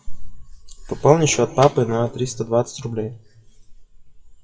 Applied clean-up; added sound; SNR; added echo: classical method WPE with log-MMSE.